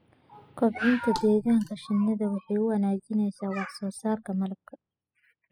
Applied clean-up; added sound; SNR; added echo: classical method spectral subtraction.